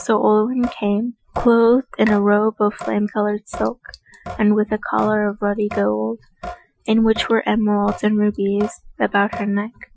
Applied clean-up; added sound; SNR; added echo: classical method Wiener filter.